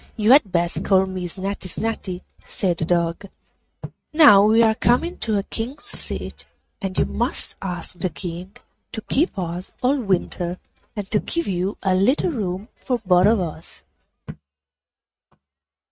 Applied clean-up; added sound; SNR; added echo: neural mask model RNNoise.